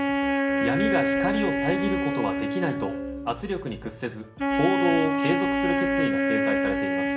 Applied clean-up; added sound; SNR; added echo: none; Wind instrument, woodwind instrument; -4 dB; reverberation time 0.4 s.